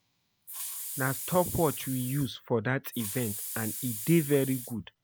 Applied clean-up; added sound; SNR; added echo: none; Hiss; 8 dB; none.